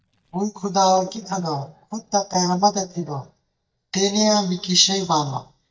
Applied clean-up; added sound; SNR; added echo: neural mask model DeepFilterNet 3.